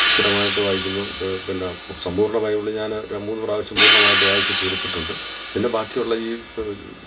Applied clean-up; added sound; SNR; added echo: none; Hi-hat; -2 dB; reverberation time 0.2 s.